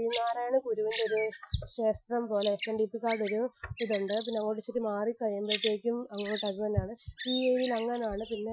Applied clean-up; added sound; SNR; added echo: classical method Wiener filter.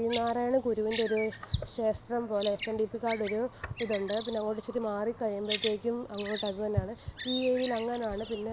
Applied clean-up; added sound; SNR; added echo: none; Bird vocalization, bird call, bird song; 9 dB; none.